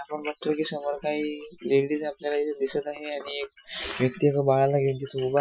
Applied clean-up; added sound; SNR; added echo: classical method Wiener filter.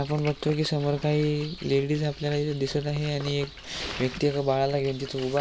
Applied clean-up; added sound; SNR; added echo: none; Fireworks + Splash, splatter; 18 dB; none.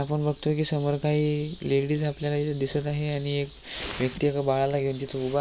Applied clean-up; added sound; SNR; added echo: none; none; none; none.